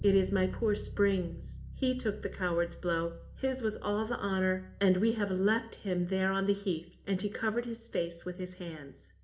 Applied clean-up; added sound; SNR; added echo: none; Bass guitar; 14 dB; reverberation time 0.4 s.